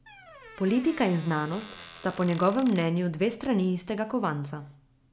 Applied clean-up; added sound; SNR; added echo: none; Squeak; 19 dB; none.